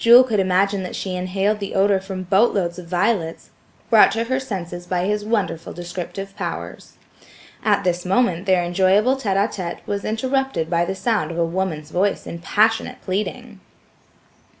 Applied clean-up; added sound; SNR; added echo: none; none; none; none.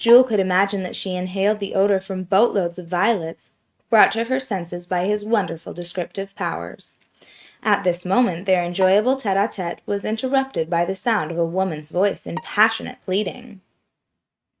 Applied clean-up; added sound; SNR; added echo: neural mask model RNNoise.